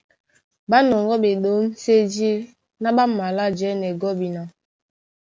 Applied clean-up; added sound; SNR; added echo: none; none; none; none.